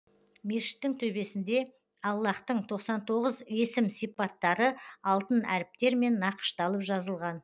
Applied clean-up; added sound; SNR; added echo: none; none; none; none.